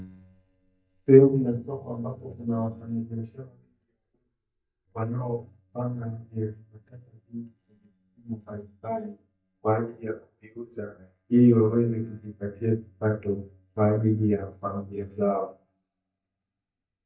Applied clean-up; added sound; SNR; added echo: neural mask model DeepFilterNet 3.